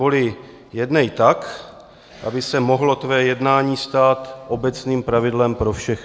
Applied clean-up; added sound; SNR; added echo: none; none; none; none.